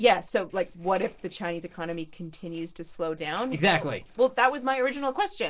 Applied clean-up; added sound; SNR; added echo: neural separator model SepFormer DNS4.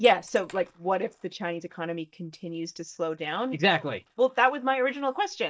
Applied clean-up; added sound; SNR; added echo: neural mask model DeepFilterNet 3.